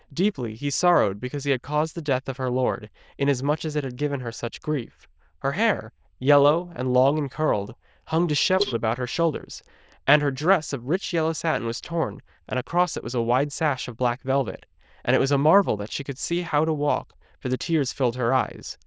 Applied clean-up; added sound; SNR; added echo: neural diffusion model UNIVERSE++.